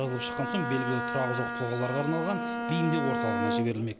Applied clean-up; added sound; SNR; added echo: none; Bowed string instrument; 1 dB; none.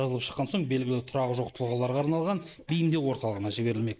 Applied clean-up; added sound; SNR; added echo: neural mask model Resemble Enhance denoiser.